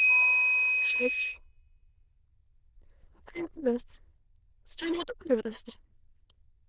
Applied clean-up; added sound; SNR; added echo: neural diffusion model UNIVERSE++.